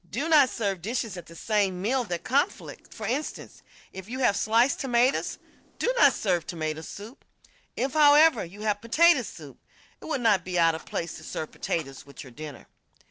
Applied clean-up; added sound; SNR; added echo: neural separator model SepFormer DNS4.